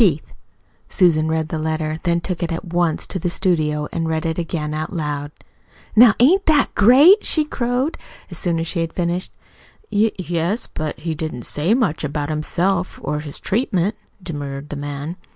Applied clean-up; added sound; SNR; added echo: none; none; none; none.